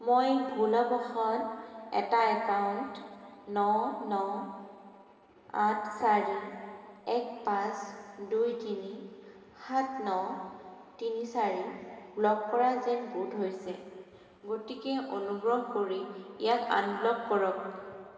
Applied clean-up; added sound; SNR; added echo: none; none; none; reverberation time 2.3 s.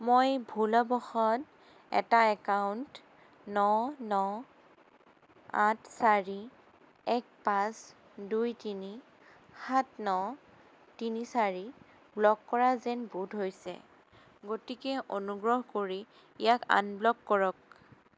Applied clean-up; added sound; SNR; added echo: none; none; none; none.